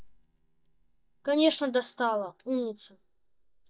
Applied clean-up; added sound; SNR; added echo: neural mask model DeepFilterNet 3.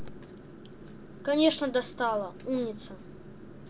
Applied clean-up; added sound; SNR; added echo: none; none; none; none.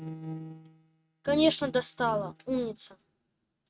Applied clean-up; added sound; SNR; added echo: neural mask model RNNoise.